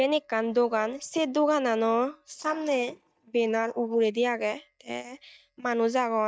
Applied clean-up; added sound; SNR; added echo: neural mask model DeepFilterNet 3.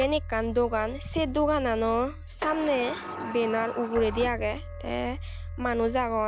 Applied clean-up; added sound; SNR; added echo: none; Sliding door + Keyboard (musical); 9 dB; none.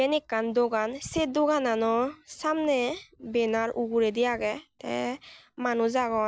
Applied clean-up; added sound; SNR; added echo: none; none; none; none.